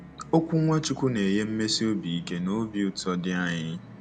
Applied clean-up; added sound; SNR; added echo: none; Musical instrument; 17 dB; none.